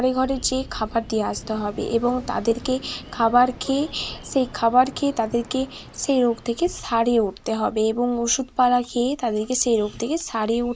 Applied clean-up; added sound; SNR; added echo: none; Waves, surf; 19 dB; none.